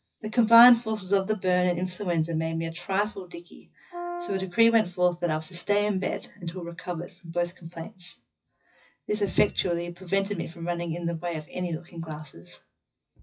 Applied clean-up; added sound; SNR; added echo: classical method WPE with log-MMSE.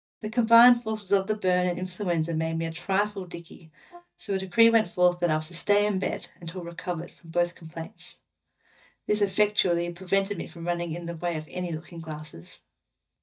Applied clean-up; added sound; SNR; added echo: neural mask model DeepFilterNet 3.